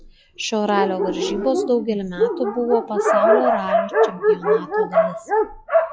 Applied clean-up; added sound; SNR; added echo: classical method log-MMSE.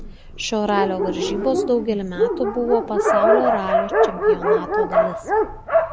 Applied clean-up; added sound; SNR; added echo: none; Dog; -5 dB; none.